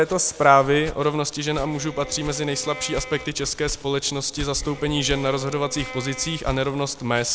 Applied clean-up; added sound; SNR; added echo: none; Bowed string instrument + Walk, footsteps; 13 dB; none.